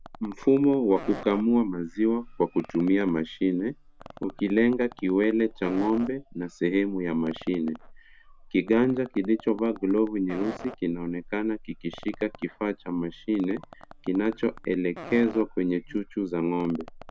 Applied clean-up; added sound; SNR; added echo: none; Fart + Buzz; 18 dB; none.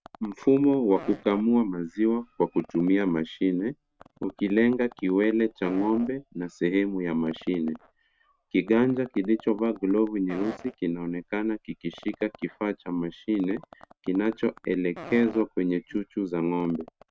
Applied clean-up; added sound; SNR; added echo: neural mask model RNNoise.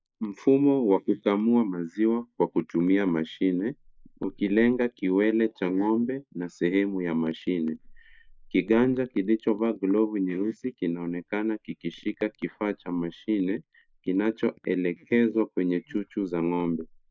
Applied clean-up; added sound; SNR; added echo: neural mask model Resemble Enhance denoiser.